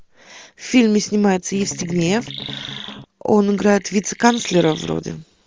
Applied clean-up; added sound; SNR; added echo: none; Chirp, tweet + Strum; 14 dB; none.